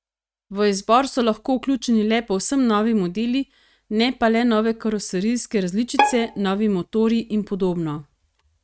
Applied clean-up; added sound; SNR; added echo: neural mask model RNNoise.